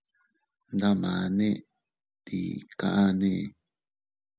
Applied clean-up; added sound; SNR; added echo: none; none; none; none.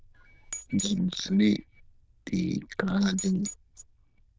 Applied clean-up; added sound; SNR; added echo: neural diffusion model UNIVERSE++.